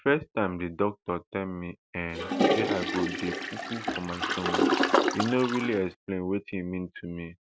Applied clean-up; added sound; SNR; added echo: none; Toilet flush; -3 dB; none.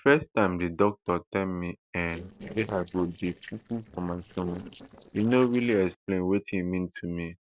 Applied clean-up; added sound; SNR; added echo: neural separator model SepFormer DNS4.